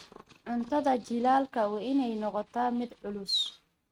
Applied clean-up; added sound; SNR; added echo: neural mask model RNNoise.